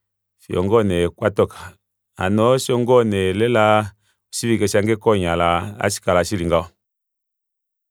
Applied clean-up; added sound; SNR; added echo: none; none; none; none.